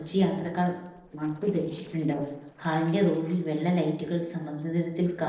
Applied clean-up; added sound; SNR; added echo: neural separator model SepFormer DNS4.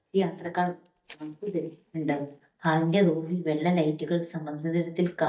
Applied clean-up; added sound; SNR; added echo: neural mask model DeepFilterNet 3.